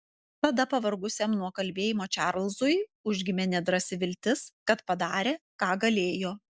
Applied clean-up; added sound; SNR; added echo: none; none; none; none.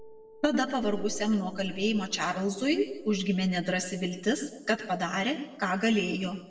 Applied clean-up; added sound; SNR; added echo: none; Piano; 16 dB; reverberation time 0.9 s.